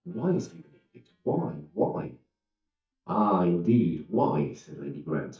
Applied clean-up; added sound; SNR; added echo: neural mask model DeepFilterNet 3.